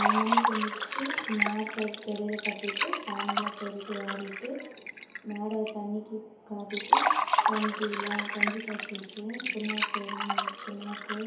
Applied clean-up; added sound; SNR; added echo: none; Liquid; -4 dB; reverberation time 2.2 s.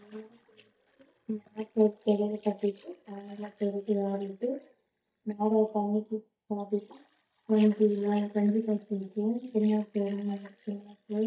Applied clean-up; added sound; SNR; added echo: neural mask model DeepFilterNet 3.